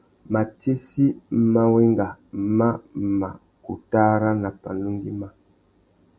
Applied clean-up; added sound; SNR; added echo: none; none; none; none.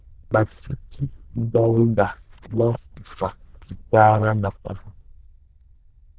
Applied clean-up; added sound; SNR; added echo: neural diffusion model UNIVERSE++.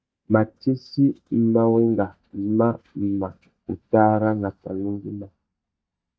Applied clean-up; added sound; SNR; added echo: neural mask model DeepFilterNet 3.